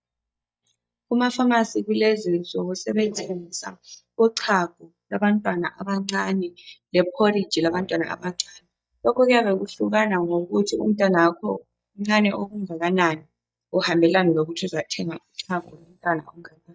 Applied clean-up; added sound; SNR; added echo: neural mask model DeepFilterNet 3.